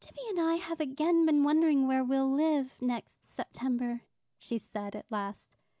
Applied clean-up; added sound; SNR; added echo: none; none; none; none.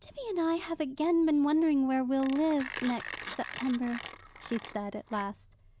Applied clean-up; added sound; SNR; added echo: none; Mechanisms; 15 dB; none.